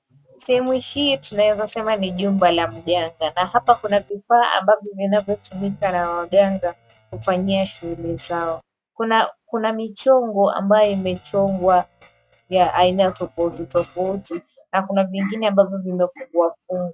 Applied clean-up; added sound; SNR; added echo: neural mask model RNNoise.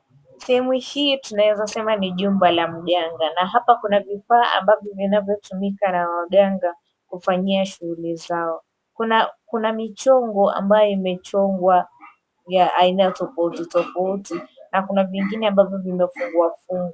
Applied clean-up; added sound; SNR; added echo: none; none; none; none.